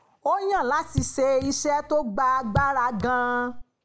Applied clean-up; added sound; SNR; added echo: none; Raindrop / Drip; 10 dB; none.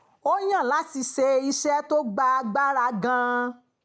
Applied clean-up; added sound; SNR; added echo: none; none; none; none.